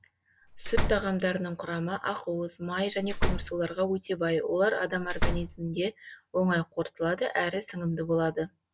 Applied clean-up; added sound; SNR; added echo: none; Slam; 0 dB; none.